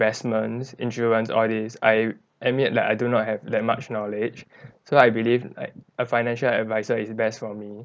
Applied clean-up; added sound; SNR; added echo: none; none; none; none.